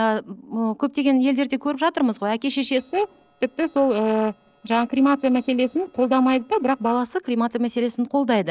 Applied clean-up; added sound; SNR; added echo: neural separator model SepFormer DNS4.